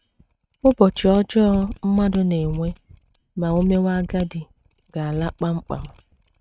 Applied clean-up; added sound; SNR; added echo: neural mask model RNNoise.